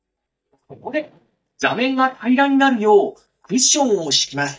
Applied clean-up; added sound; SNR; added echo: neural mask model DeepFilterNet 3.